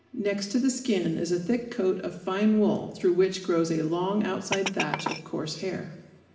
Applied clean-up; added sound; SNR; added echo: none; Glass; 10 dB; reverberation time 1.1 s.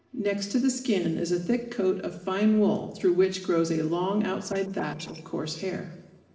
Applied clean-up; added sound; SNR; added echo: neural separator model SepFormer DNS4.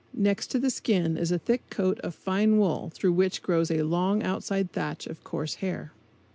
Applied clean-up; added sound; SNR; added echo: none; none; none; none.